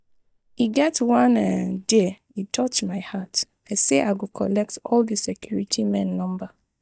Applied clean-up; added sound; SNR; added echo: neural mask model DeepFilterNet 3.